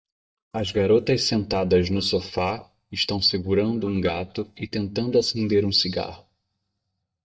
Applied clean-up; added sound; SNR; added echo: neural mask model DeepFilterNet 3.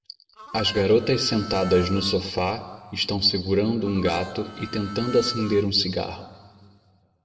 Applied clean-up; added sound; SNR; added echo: none; Harmonica; 14 dB; reverberation time 1.0 s.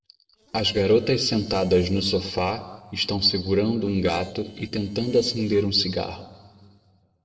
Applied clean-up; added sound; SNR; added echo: neural separator model SepFormer DNS4.